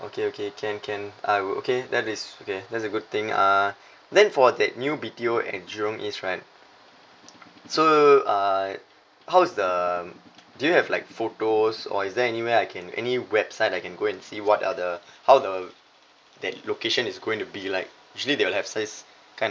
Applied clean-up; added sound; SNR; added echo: none; none; none; none.